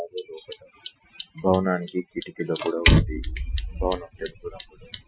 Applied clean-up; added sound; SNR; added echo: classical method Wiener filter.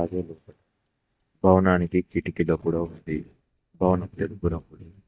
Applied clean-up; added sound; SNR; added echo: neural mask model DeepFilterNet 3.